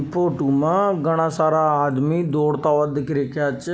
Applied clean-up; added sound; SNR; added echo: none; none; none; none.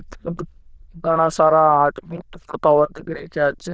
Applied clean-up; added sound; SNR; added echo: neural diffusion model UNIVERSE++.